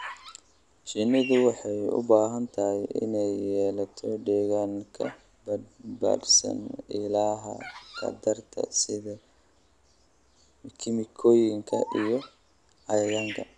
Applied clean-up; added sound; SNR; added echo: none; Bird vocalization, bird call, bird song; 18 dB; none.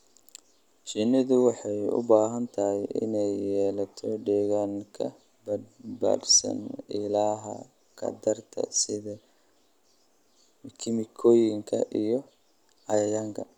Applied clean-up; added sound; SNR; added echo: none; none; none; none.